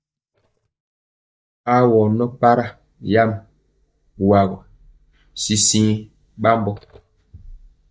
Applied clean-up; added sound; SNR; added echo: neural mask model DeepFilterNet 3.